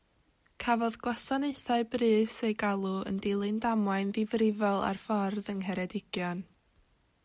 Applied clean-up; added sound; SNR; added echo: none; none; none; none.